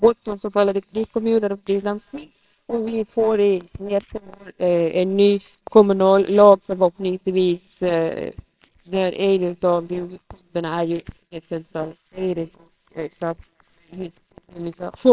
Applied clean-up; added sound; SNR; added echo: neural separator model SepFormer WHAMR!.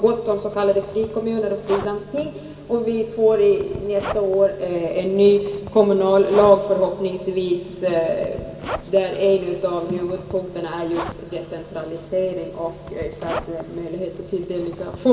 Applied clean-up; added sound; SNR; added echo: none; Zipper (clothing); 16 dB; reverberation time 2.1 s.